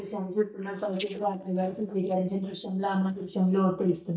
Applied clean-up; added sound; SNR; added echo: neural mask model DeepFilterNet 3.